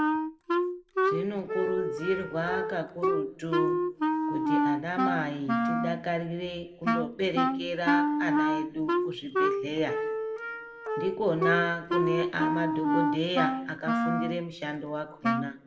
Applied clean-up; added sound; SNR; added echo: none; Wind instrument, woodwind instrument; -3 dB; reverberation time 1.5 s.